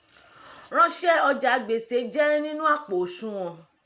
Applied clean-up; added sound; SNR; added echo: none; none; none; none.